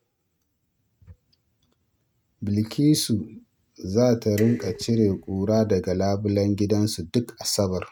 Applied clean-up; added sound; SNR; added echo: neural mask model RNNoise.